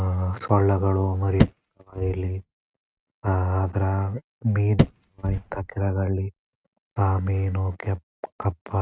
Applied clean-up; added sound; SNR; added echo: neural mask model RNNoise.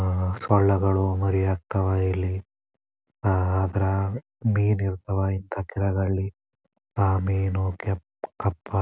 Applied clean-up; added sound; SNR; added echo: none; none; none; none.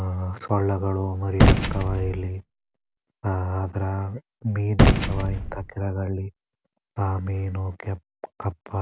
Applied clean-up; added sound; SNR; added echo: none; Gunshot, gunfire; -2 dB; none.